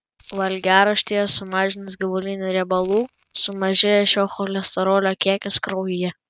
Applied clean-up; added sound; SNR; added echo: neural mask model RNNoise.